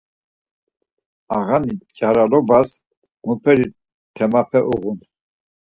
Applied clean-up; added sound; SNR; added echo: none; none; none; none.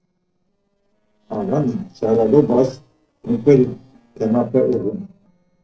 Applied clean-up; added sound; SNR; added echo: neural separator model SepFormer DNS4.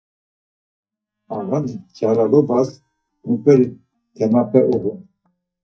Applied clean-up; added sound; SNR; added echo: neural mask model DeepFilterNet 3.